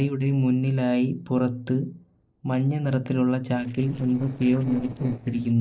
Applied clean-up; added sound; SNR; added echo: neural separator model SepFormer DNS4.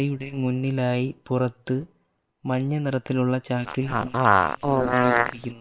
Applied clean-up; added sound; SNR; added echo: neural separator model SepFormer WHAM!.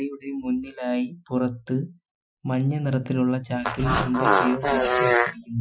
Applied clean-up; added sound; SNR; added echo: classical method Wiener filter.